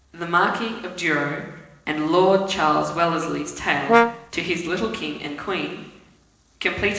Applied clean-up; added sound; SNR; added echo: neural separator model SepFormer DNS4.